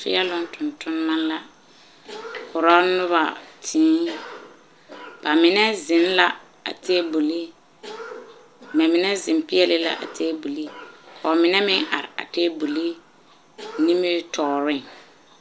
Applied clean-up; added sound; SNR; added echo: none; Cough; 19 dB; none.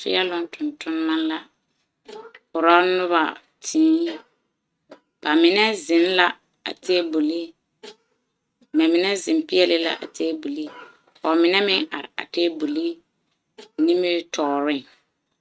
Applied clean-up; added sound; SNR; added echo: neural mask model RNNoise.